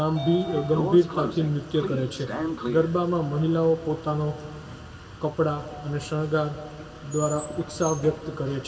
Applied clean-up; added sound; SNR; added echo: none; Sliding door / Train; 11 dB; reverberation time 1.8 s.